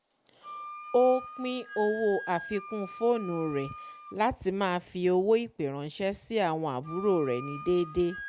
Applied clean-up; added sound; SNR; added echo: none; Wind instrument, woodwind instrument; 15 dB; none.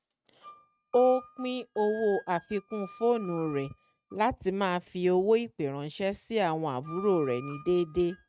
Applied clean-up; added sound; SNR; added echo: neural mask model RNNoise.